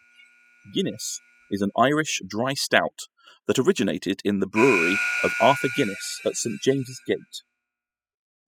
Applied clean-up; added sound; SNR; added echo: classical method spectral subtraction.